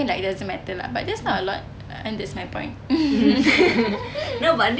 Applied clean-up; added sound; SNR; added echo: none; none; none; none.